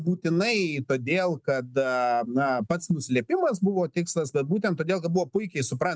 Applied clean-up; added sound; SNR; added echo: none; none; none; none.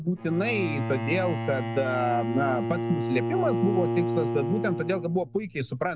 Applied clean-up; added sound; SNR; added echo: none; Bowed string instrument; 2 dB; none.